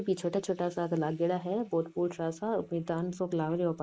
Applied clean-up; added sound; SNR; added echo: neural mask model Resemble Enhance denoiser.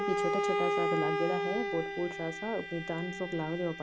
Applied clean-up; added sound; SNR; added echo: none; Bowed string instrument; -2 dB; none.